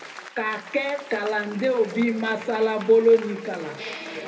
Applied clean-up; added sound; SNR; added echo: none; Applause / Crowd; 17 dB; reverberation time 0.3 s.